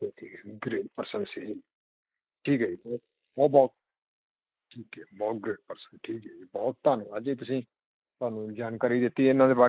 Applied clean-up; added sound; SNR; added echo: neural mask model Resemble Enhance denoiser.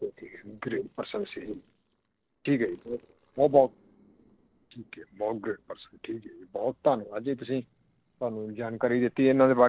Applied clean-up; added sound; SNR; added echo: neural separator model SepFormer DNS4.